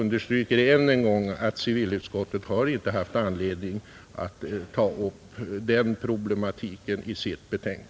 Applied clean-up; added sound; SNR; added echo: none; none; none; none.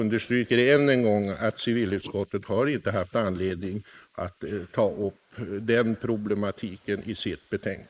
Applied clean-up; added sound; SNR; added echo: neural mask model Resemble Enhance denoiser.